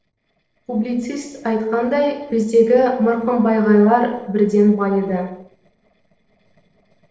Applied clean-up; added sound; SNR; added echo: neural separator model SepFormer DNS4.